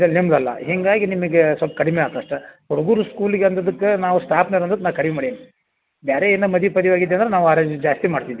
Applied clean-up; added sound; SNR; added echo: none; none; none; none.